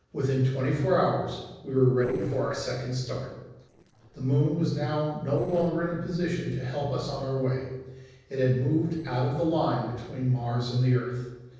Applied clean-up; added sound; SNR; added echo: neural separator model SepFormer DNS4.